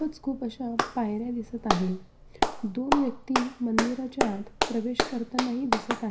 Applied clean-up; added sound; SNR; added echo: none; Clapping; 0 dB; reverberation time 0.4 s.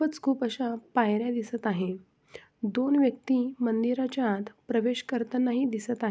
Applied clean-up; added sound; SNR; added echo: none; none; none; none.